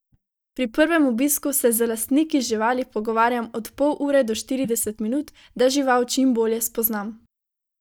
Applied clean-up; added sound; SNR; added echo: neural mask model DeepFilterNet 3.